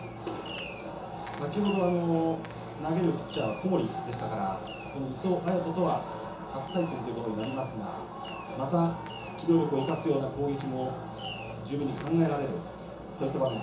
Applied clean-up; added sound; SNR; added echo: none; Fireworks; 19 dB; reverberation time 0.7 s.